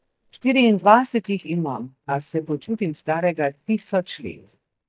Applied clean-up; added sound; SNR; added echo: neural mask model DeepFilterNet 3.